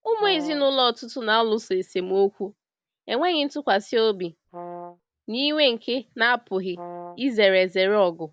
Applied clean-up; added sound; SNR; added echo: none; Brass instrument; 16 dB; none.